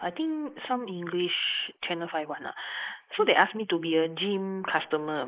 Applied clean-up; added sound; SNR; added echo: neural mask model Resemble Enhance denoiser.